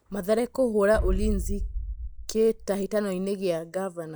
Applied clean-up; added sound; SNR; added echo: classical method log-MMSE.